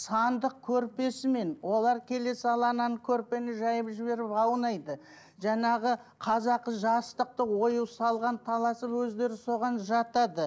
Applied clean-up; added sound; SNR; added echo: none; none; none; none.